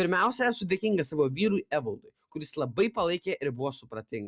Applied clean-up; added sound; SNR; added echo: none; none; none; none.